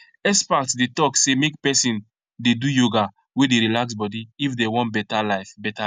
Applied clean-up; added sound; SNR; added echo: none; none; none; none.